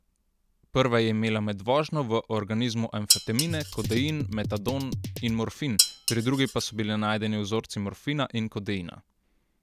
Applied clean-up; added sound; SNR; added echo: none; Drum kit + Dishes, pots, and pans; 2 dB; none.